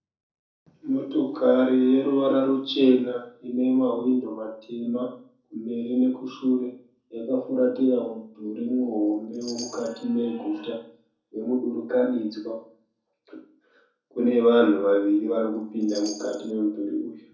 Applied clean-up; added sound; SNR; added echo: none; Chime; 18 dB; reverberation time 0.5 s.